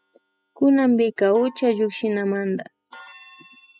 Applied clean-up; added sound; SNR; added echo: classical method spectral subtraction.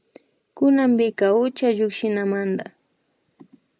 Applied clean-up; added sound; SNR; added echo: none; none; none; none.